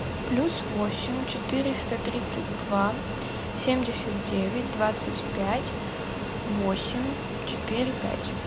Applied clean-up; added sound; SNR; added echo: none; Fixed-wing aircraft, airplane; 2 dB; none.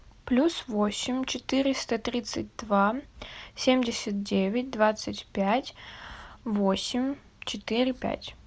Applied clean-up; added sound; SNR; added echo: none; none; none; none.